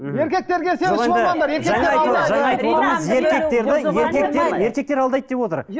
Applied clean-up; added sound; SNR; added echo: none; none; none; none.